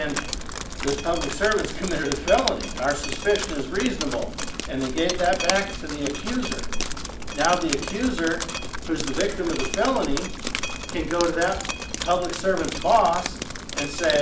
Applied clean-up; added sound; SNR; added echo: none; Drip; 4 dB; none.